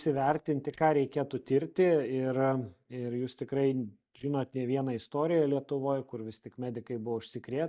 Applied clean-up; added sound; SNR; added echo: neural mask model DeepFilterNet 3.